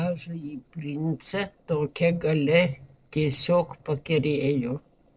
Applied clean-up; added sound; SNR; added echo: neural separator model SepFormer DNS4.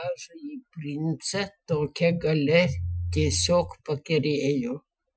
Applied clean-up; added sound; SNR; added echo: classical method Wiener filter.